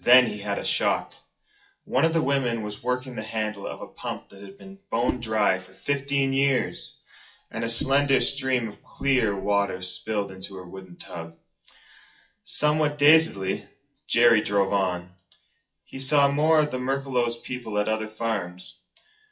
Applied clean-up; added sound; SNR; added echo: classical method WPE with log-MMSE.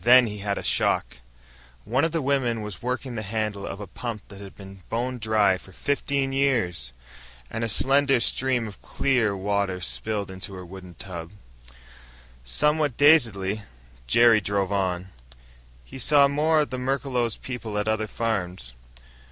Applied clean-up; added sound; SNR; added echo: none; none; none; none.